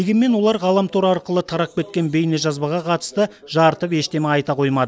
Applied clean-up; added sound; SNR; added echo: none; none; none; none.